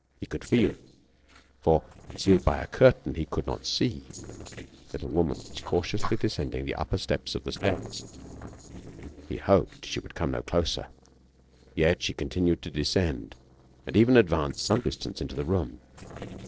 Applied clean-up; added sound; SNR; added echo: neural separator model SepFormer DNS4.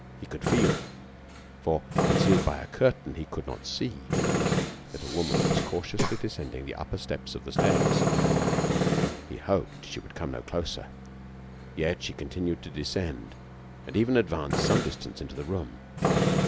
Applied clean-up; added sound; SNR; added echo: none; Tools + Breathing; -2 dB; none.